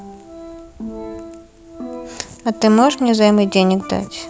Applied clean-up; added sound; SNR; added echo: none; Percussion + Organ; 15 dB; none.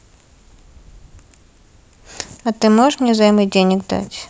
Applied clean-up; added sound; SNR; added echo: none; none; none; none.